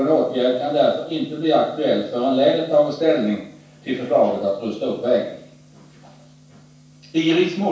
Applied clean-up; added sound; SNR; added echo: none; none; none; reverberation time 0.7 s.